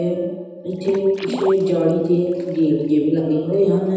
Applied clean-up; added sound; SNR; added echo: none; Water / Splash, splatter; 15 dB; reverberation time 1.1 s.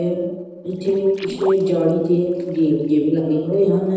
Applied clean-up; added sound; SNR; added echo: neural separator model SepFormer DNS4.